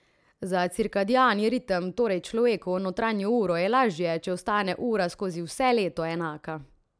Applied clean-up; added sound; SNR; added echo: none; none; none; none.